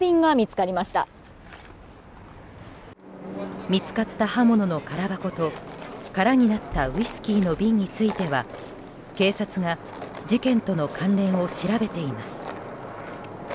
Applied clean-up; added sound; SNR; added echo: none; Tools; 19 dB; none.